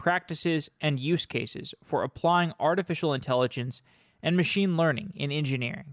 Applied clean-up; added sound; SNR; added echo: none; none; none; none.